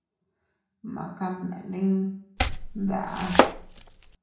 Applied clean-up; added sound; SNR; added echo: none; Domestic sounds, home sounds; -5 dB; reverberation time 0.6 s.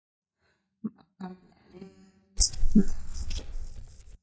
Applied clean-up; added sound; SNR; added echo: neural mask model DeepFilterNet 3.